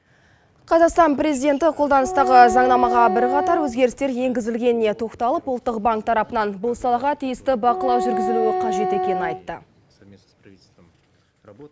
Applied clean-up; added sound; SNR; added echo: none; Wind instrument, woodwind instrument; 4 dB; none.